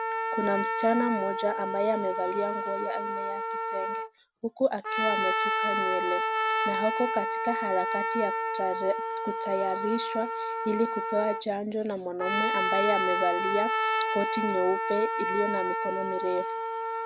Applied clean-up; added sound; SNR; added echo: none; Trumpet; -1 dB; none.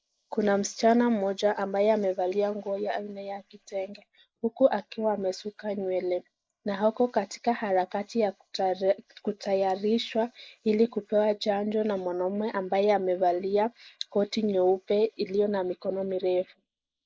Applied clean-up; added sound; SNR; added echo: neural mask model Resemble Enhance denoiser.